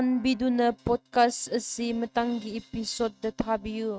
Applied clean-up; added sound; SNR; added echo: neural mask model RNNoise.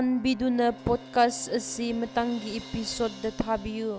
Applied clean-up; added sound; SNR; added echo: none; Brass instrument + Crash cymbal; 16 dB; none.